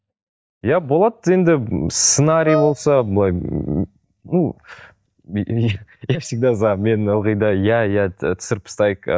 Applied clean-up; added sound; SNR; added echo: neural mask model DeepFilterNet 3.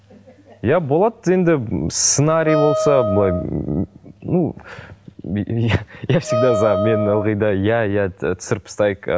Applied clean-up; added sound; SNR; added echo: none; Wind instrument, woodwind instrument; 2 dB; none.